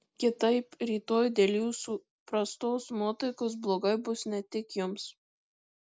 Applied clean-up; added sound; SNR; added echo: none; none; none; none.